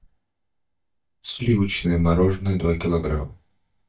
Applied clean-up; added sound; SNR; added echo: neural mask model DeepFilterNet 3.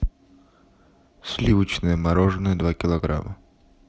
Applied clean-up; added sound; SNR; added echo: none; none; none; none.